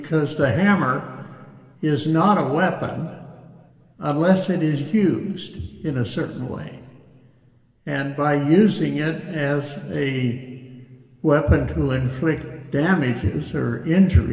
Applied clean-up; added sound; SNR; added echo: none; none; none; reverberation time 1.9 s.